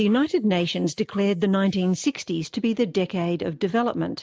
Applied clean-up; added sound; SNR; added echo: neural mask model Resemble Enhance denoiser.